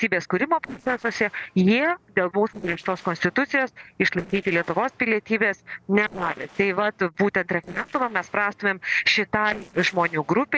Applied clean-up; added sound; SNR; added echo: neural separator model SepFormer DNS4.